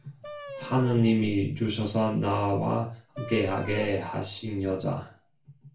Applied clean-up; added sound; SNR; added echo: none; Wind instrument, woodwind instrument; 16 dB; reverberation time 0.3 s.